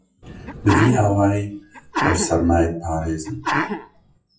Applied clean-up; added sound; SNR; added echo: classical method WPE with log-MMSE.